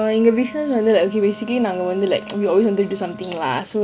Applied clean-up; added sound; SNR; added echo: none; Wind instrument, woodwind instrument; 18 dB; none.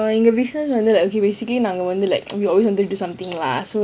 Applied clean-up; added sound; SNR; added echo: none; none; none; none.